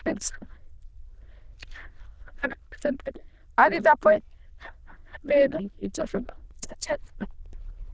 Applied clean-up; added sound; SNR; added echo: neural diffusion model UNIVERSE++.